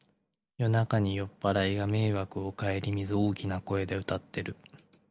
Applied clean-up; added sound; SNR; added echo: none; none; none; none.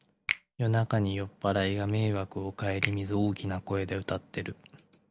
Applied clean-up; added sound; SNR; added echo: none; Finger snapping; 11 dB; none.